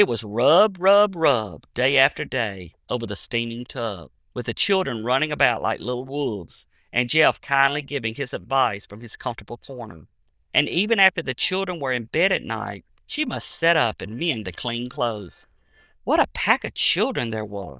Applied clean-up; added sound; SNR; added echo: neural diffusion model UNIVERSE++.